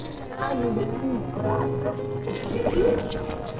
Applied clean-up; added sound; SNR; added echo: neural separator model SepFormer DNS4.